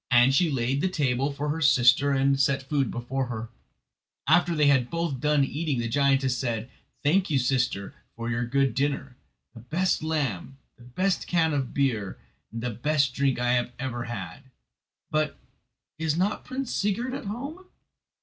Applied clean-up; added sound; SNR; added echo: none; none; none; none.